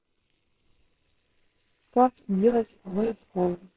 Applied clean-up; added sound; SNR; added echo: neural separator model SepFormer WHAMR!.